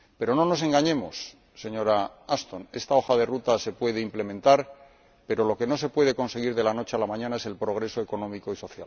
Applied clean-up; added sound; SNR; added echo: none; none; none; none.